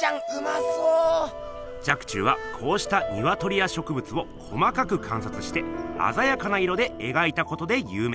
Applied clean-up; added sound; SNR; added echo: none; Crow; 18 dB; none.